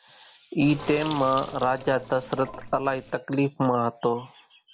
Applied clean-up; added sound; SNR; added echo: none; Sink (filling or washing); 15 dB; none.